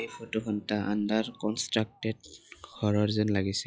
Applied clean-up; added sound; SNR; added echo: classical method log-MMSE.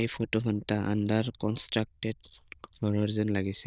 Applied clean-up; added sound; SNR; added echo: neural diffusion model UNIVERSE++.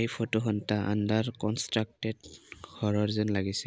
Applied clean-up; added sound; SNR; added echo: none; none; none; none.